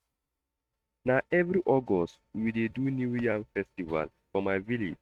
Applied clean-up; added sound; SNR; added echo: neural mask model RNNoise.